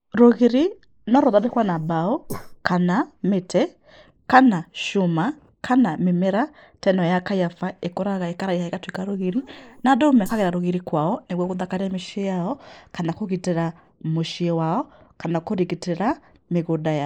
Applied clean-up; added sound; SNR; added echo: neural mask model Resemble Enhance denoiser.